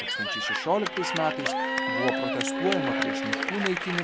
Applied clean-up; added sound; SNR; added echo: none; Bowed string instrument + Cheering / Clapping; -2 dB; none.